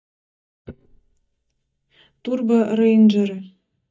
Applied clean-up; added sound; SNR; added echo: neural mask model DeepFilterNet 3.